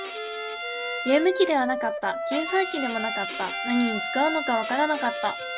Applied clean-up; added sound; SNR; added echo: none; Wind instrument, woodwind instrument + Bowed string instrument; 4 dB; none.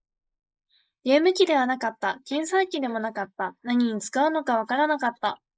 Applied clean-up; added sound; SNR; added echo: neural mask model Resemble Enhance denoiser.